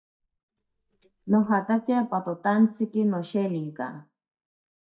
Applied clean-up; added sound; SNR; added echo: neural mask model DeepFilterNet 3.